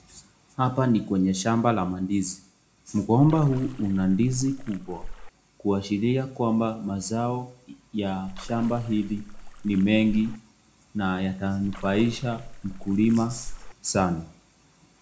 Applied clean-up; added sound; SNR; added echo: none; Splash, splatter; 13 dB; reverberation time 0.3 s.